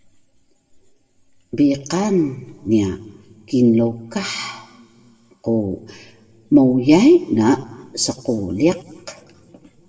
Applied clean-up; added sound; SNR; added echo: none; none; none; reverberation time 1.2 s.